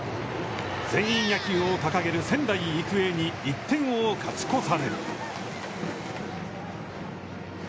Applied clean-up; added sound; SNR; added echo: none; none; none; none.